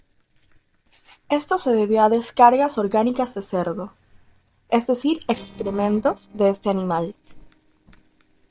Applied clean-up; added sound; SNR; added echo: neural separator model SepFormer DNS4.